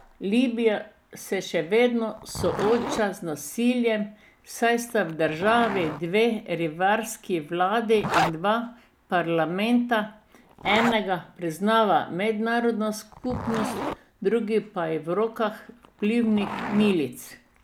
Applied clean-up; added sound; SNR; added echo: none; Zipper (clothing); 11 dB; none.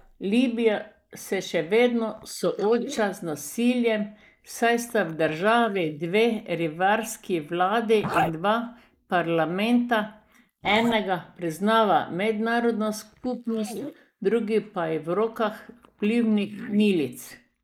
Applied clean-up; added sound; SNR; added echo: neural mask model Resemble Enhance denoiser.